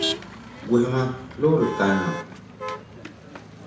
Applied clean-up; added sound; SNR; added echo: none; Motor vehicle (road); 8 dB; reverberation time 0.6 s.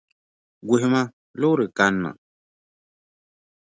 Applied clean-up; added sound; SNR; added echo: none; none; none; none.